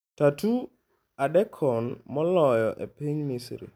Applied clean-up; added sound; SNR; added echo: none; none; none; none.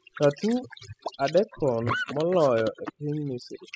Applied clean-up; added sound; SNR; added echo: classical method spectral subtraction.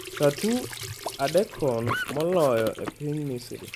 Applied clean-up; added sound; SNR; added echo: none; Squeak / Trickle, dribble / Sink (filling or washing); 9 dB; none.